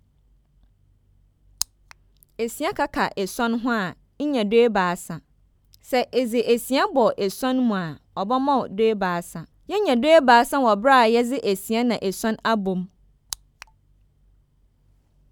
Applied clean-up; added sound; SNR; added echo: none; none; none; none.